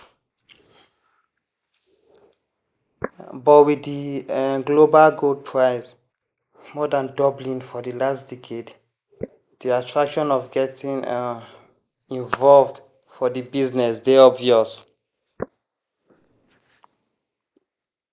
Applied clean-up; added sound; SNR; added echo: neural mask model Resemble Enhance denoiser.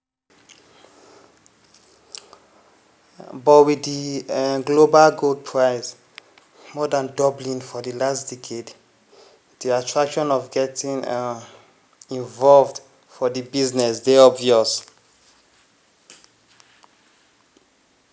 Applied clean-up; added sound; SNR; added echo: none; none; none; none.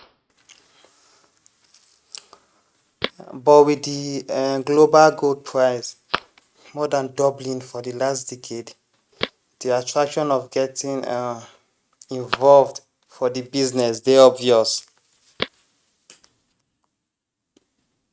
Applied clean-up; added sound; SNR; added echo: neural mask model RNNoise.